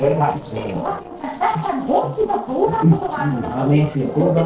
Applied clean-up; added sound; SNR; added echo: neural separator model SepFormer DNS4.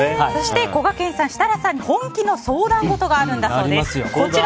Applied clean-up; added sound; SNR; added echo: none; none; none; none.